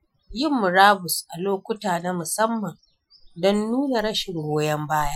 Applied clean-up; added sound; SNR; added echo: classical method Wiener filter.